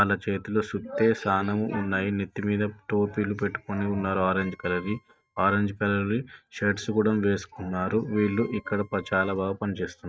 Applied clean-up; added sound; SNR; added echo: neural mask model RNNoise.